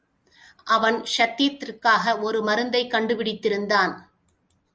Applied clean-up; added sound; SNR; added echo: none; none; none; none.